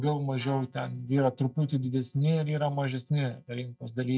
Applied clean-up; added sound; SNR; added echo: neural mask model DeepFilterNet 3.